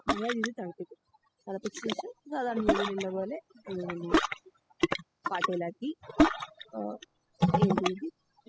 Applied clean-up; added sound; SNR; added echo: classical method spectral subtraction.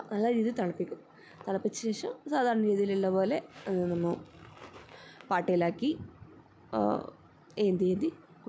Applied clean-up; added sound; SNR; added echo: none; none; none; none.